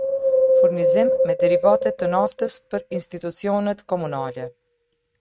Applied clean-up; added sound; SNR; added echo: neural mask model RNNoise.